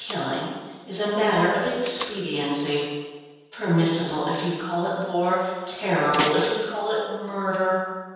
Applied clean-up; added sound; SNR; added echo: none; Slam; 15 dB; reverberation time 1.2 s.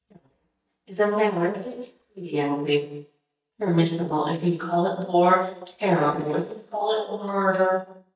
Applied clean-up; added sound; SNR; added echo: neural mask model DeepFilterNet 3.